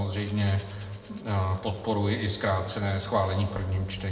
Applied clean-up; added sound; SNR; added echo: none; Rattle / Rattle (instrument); 16 dB; reverberation time 1.5 s.